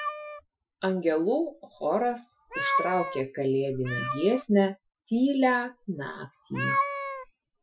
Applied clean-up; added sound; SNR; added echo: classical method Wiener filter.